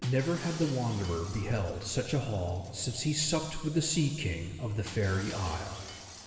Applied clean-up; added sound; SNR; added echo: none; Shatter; 17 dB; reverberation time 2.5 s.